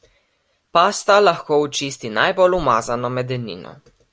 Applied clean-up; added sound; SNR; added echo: none; none; none; none.